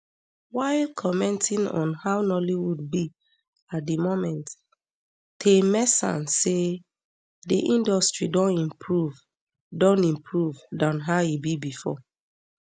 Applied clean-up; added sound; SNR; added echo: none; none; none; none.